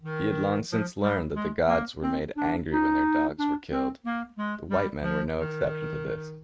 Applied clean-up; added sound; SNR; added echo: neural mask model RNNoise.